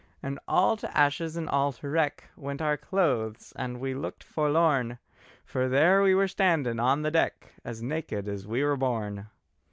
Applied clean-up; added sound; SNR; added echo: none; none; none; none.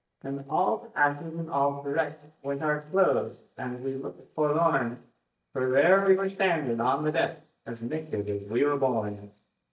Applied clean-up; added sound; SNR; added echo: neural mask model DeepFilterNet 3.